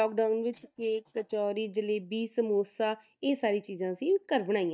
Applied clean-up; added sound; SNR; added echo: neural mask model DeepFilterNet 3.